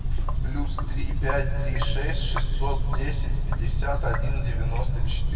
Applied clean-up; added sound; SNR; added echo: none; Sink (filling or washing); 16 dB; reverberation time 2.0 s.